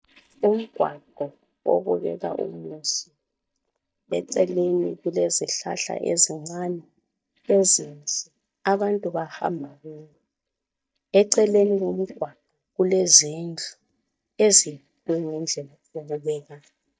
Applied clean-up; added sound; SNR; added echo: neural mask model DeepFilterNet 3.